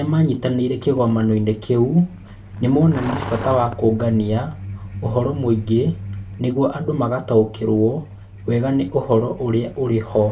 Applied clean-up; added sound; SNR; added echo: none; Truck; 13 dB; reverberation time 0.2 s.